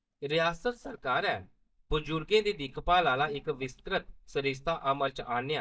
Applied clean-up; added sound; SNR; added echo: neural mask model DeepFilterNet 3.